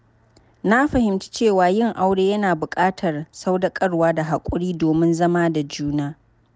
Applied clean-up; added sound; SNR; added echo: none; none; none; none.